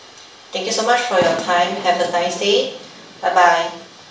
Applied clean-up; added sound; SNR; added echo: none; Fireworks; 17 dB; reverberation time 0.5 s.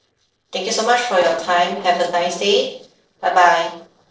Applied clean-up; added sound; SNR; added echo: neural separator model SepFormer DNS4.